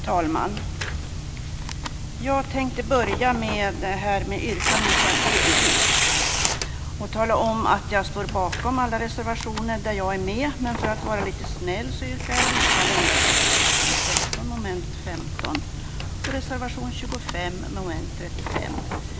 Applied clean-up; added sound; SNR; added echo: none; Tearing; -1 dB; none.